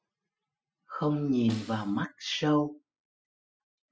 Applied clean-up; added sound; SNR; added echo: classical method spectral subtraction.